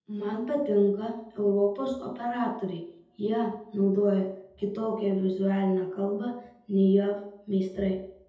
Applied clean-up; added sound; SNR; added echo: none; none; none; reverberation time 0.7 s.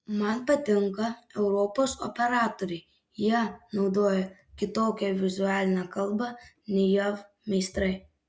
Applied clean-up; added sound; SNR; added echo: none; none; none; none.